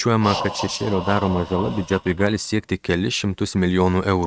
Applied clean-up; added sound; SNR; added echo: neural mask model RNNoise.